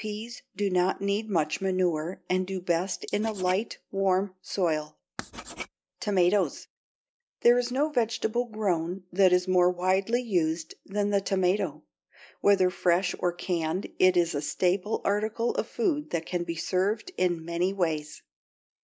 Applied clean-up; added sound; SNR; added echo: neural mask model Resemble Enhance denoiser.